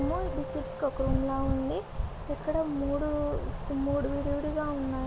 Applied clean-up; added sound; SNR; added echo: none; Mallet percussion; 16 dB; none.